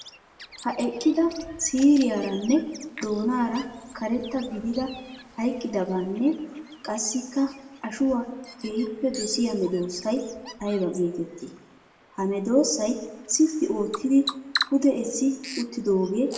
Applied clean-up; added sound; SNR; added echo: none; Bird vocalization, bird call, bird song; 15 dB; reverberation time 0.8 s.